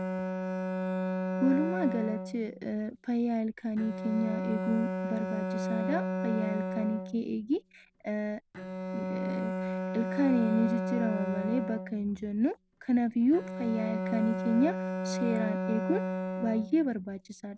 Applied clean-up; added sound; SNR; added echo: none; Bowed string instrument; 3 dB; none.